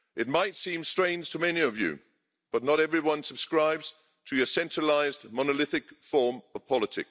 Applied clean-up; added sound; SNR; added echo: none; none; none; none.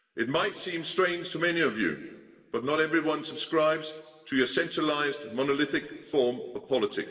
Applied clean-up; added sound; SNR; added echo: none; none; none; reverberation time 1.4 s.